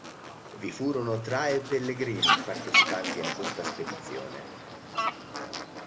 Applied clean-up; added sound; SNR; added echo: none; Fowl; -2 dB; none.